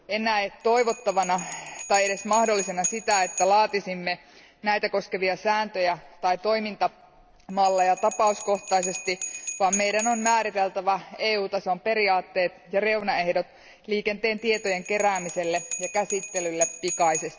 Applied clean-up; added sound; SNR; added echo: none; Bell; 12 dB; none.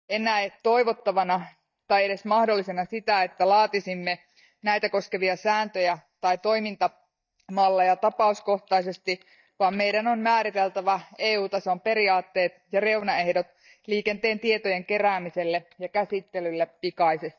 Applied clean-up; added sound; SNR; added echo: neural mask model DeepFilterNet 3.